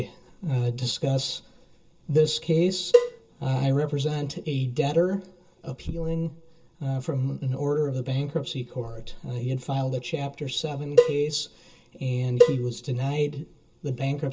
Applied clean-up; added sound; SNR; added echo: none; Cowbell; -2 dB; reverberation time 0.2 s.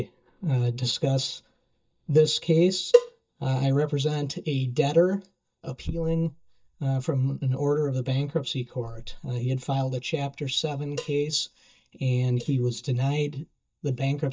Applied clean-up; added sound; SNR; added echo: neural mask model DeepFilterNet 3.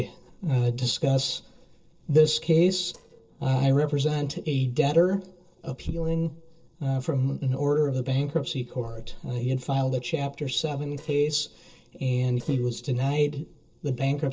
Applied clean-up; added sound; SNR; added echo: neural separator model SepFormer DNS4.